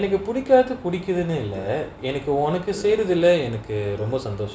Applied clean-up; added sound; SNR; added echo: none; Burping, eructation; 20 dB; none.